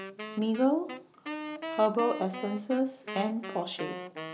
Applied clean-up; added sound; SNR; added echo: none; Wind instrument, woodwind instrument; 9 dB; none.